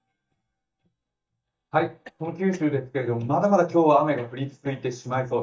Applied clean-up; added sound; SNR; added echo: neural mask model DeepFilterNet 3.